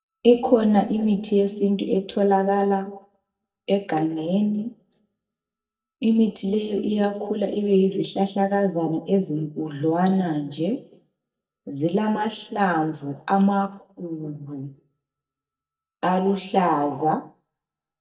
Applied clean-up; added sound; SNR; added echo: neural mask model DeepFilterNet 3.